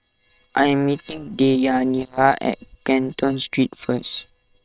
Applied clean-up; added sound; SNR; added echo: neural separator model SepFormer WHAM!.